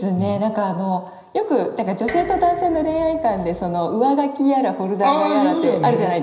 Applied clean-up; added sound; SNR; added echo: none; Dishes, pots, and pans; 16 dB; reverberation time 0.9 s.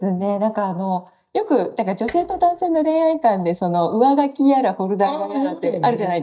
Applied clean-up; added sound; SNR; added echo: neural mask model DeepFilterNet 3.